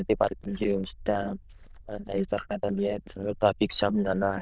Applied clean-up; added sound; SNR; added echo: neural diffusion model UNIVERSE++.